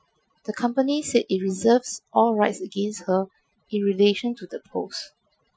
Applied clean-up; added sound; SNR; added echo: classical method Wiener filter.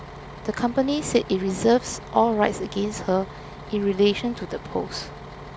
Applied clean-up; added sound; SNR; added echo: none; Bus; 14 dB; none.